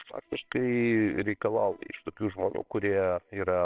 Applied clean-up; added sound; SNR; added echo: neural separator model SepFormer WHAMR!.